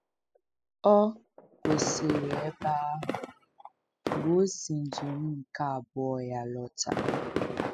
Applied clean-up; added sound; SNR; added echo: classical method spectral subtraction.